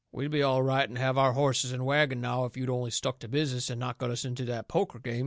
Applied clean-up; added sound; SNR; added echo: none; none; none; none.